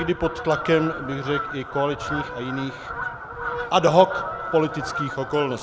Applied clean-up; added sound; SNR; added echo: none; Fowl; 7 dB; none.